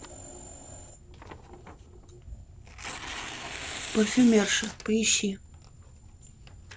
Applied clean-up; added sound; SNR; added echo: none; Tearing; 12 dB; none.